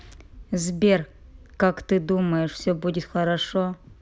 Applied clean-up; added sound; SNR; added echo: none; none; none; none.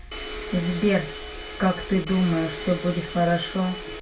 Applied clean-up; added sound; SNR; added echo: none; Domestic sounds, home sounds; 9 dB; reverberation time 0.2 s.